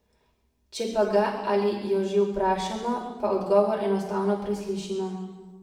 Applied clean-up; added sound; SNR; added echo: none; none; none; reverberation time 1.1 s.